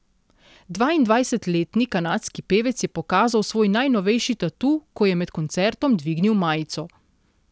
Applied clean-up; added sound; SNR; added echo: none; none; none; none.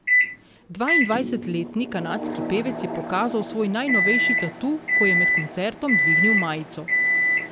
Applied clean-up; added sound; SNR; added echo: none; Microwave oven; -3 dB; none.